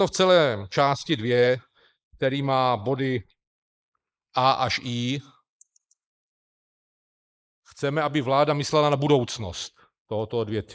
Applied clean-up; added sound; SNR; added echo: neural mask model Resemble Enhance denoiser.